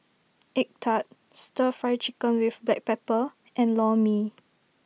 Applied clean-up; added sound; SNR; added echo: none; none; none; none.